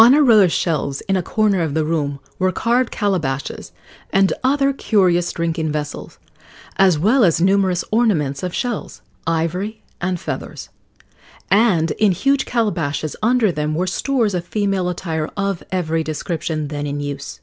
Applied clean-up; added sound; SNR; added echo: none; none; none; none.